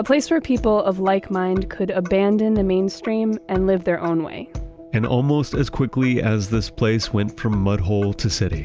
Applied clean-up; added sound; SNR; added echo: none; none; none; none.